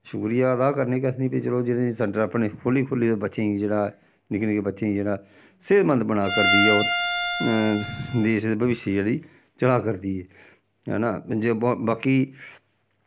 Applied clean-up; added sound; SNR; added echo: none; Bowed string instrument; 1 dB; none.